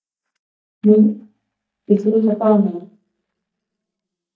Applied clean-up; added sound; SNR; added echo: neural mask model DeepFilterNet 3.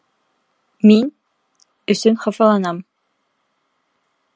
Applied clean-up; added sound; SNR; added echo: none; none; none; none.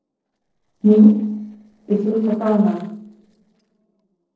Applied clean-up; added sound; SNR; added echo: neural separator model SepFormer DNS4.